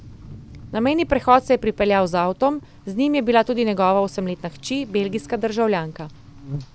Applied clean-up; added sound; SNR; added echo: none; Rain + Buzz; 19 dB; none.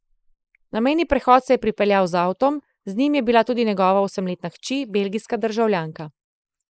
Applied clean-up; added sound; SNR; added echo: neural mask model Resemble Enhance denoiser.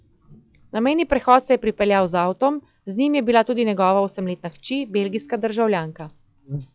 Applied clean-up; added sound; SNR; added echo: classical method log-MMSE.